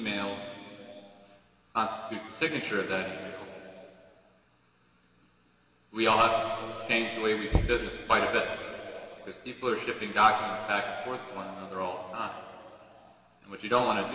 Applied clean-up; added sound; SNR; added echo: none; Knock; 3 dB; reverberation time 2.8 s.